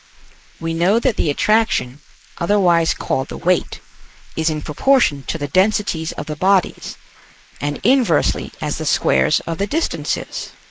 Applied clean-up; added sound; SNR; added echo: neural mask model Resemble Enhance denoiser.